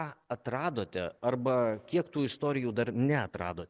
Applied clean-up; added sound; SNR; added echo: none; none; none; none.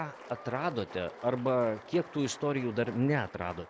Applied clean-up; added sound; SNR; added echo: none; Applause; 16 dB; none.